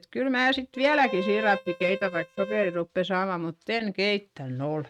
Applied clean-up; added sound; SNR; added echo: neural mask model RNNoise.